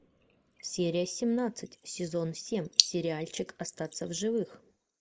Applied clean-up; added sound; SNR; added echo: neural mask model Resemble Enhance denoiser.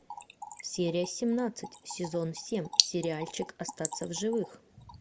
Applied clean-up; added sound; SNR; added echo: none; Trickle, dribble / Splash, splatter; 3 dB; none.